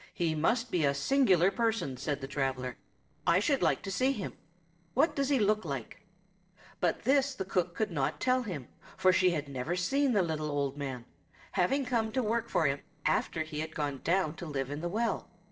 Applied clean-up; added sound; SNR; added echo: neural separator model SepFormer DNS4.